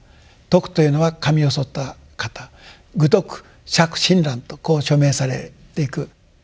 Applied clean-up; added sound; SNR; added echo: none; none; none; none.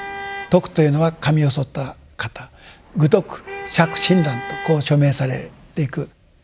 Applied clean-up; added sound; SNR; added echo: none; Traffic noise, roadway noise / Vehicle horn, car horn, honking; 16 dB; none.